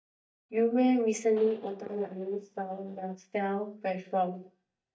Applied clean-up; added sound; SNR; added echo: neural mask model DeepFilterNet 3.